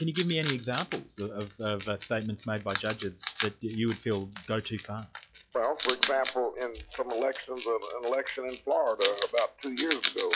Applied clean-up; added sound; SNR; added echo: classical method log-MMSE.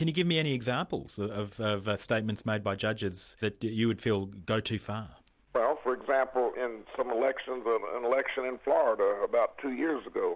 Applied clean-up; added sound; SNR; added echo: none; none; none; none.